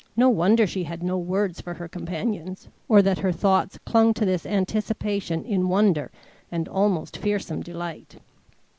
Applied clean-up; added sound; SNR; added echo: none; none; none; none.